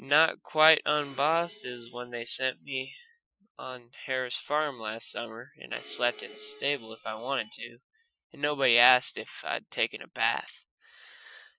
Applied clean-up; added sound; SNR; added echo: classical method Wiener filter.